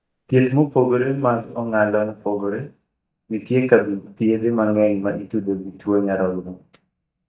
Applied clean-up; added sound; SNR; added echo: neural mask model DeepFilterNet 3.